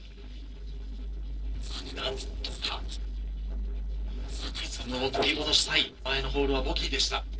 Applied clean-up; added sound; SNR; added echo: neural separator model SepFormer DNS4.